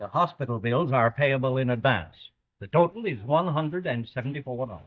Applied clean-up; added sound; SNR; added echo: neural mask model DeepFilterNet 3.